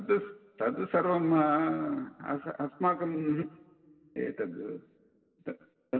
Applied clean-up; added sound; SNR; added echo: none; none; none; reverberation time 2.8 s.